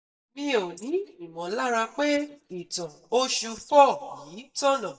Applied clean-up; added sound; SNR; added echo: neural mask model DeepFilterNet 3.